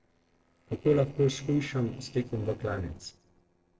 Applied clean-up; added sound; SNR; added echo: neural separator model SepFormer DNS4.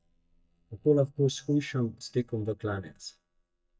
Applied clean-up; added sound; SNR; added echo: neural mask model DeepFilterNet 3.